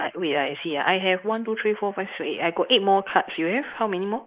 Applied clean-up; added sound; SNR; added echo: neural mask model Resemble Enhance denoiser.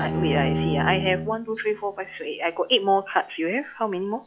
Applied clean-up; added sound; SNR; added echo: classical method log-MMSE.